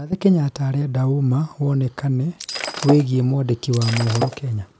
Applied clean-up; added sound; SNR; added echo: none; Shatter; 9 dB; none.